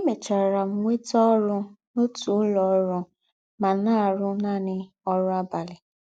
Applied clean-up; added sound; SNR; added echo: none; none; none; none.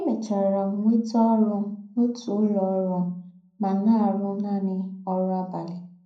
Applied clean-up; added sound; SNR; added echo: none; none; none; reverberation time 0.5 s.